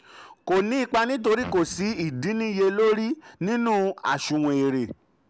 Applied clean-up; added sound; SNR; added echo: none; Fart; 16 dB; none.